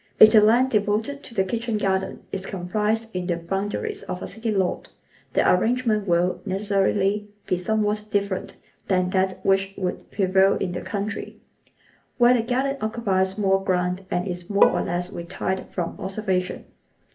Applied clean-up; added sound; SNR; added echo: none; Bowed string instrument; 5 dB; reverberation time 0.3 s.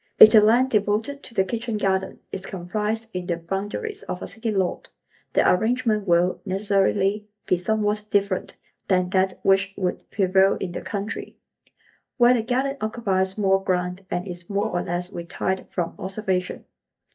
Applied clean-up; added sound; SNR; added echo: neural mask model DeepFilterNet 3.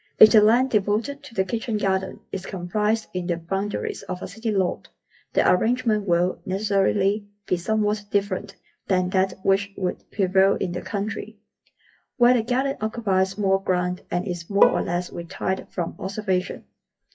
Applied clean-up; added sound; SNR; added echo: classical method WPE with log-MMSE.